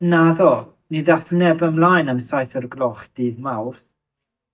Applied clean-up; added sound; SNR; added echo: neural mask model DeepFilterNet 3.